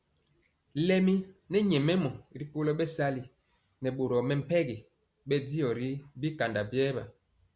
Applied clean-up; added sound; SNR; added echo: none; none; none; none.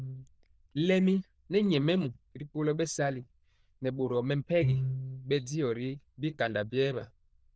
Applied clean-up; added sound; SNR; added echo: neural diffusion model UNIVERSE++.